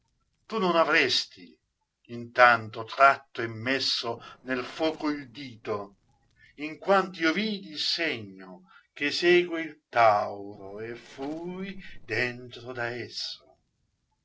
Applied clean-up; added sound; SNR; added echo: neural separator model SepFormer DNS4.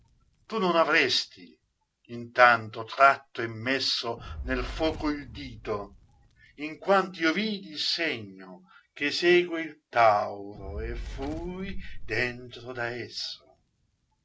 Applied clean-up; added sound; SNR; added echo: none; Fire; 17 dB; none.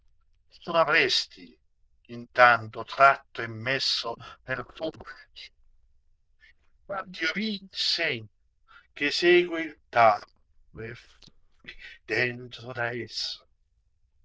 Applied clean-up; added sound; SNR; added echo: neural diffusion model UNIVERSE++.